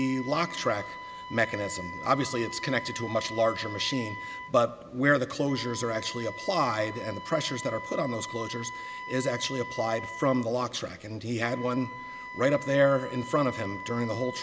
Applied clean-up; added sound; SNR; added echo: none; Wind instrument, woodwind instrument; 11 dB; none.